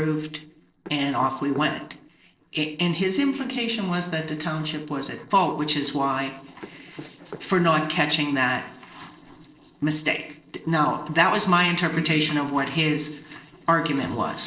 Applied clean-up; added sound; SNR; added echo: neural separator model SepFormer DNS4.